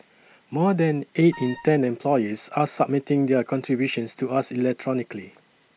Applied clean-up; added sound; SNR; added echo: none; Wind instrument, woodwind instrument; 18 dB; none.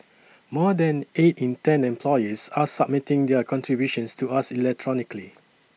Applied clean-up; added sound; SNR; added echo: none; none; none; none.